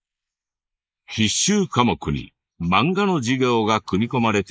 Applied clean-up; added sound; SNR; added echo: neural mask model Resemble Enhance denoiser.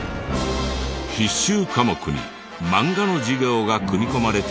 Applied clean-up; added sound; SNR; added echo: none; Explosion; 17 dB; none.